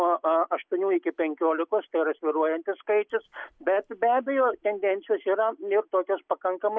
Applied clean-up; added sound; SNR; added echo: none; none; none; none.